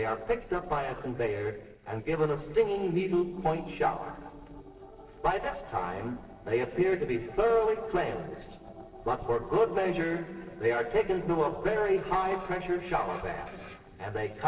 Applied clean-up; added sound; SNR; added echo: neural separator model SepFormer DNS4.